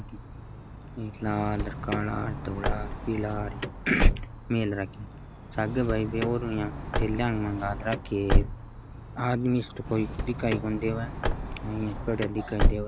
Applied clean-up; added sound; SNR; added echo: none; Car; -1 dB; none.